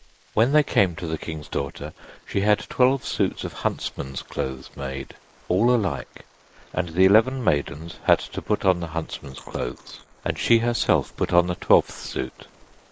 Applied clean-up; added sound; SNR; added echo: neural mask model Resemble Enhance denoiser.